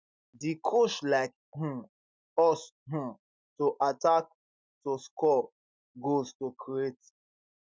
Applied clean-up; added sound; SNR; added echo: none; none; none; none.